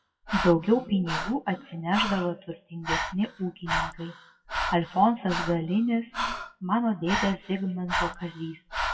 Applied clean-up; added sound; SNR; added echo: classical method WPE with log-MMSE.